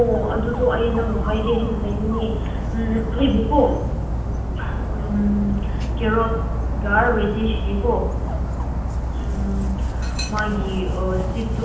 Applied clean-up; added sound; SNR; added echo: none; Dog; -1 dB; reverberation time 0.9 s.